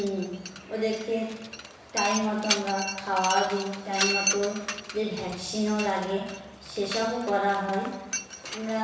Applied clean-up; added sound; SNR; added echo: none; Mechanisms; 6 dB; reverberation time 1.1 s.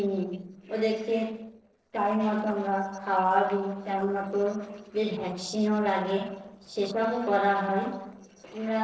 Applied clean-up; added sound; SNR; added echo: neural separator model SepFormer DNS4.